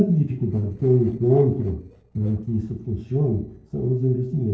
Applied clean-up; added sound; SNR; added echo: neural separator model SepFormer DNS4.